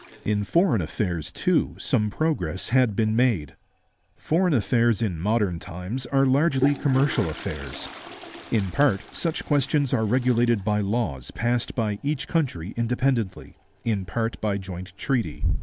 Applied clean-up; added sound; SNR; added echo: none; Toilet flush; 13 dB; none.